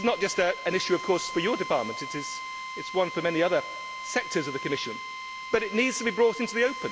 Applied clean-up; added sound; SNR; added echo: none; Drill; 9 dB; none.